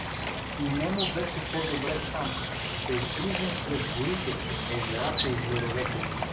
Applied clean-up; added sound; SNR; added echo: none; Water / Bird; -4 dB; none.